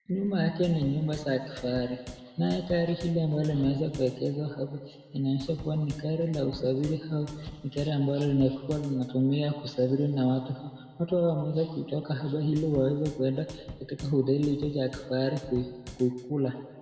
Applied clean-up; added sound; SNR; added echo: none; Drum / Drum kit; 17 dB; reverberation time 1.6 s.